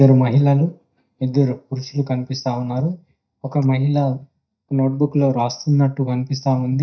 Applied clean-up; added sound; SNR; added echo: neural mask model DeepFilterNet 3.